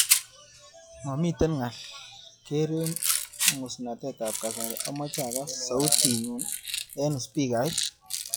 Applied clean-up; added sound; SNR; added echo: classical method log-MMSE.